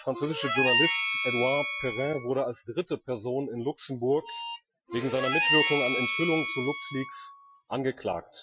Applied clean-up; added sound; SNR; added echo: classical method Wiener filter.